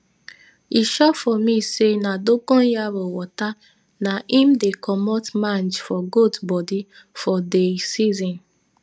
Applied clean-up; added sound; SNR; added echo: none; none; none; none.